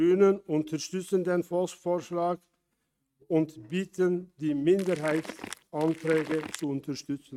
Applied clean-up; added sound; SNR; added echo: neural mask model RNNoise.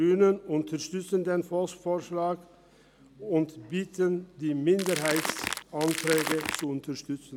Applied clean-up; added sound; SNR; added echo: none; Crackle; 4 dB; none.